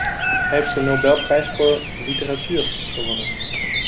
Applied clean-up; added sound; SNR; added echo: none; Bird vocalization, bird call, bird song + Chime; 2 dB; none.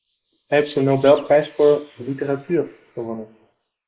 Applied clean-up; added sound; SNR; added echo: neural mask model Resemble Enhance denoiser.